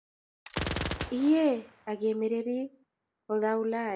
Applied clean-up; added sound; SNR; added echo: none; Gunshot, gunfire; 10 dB; none.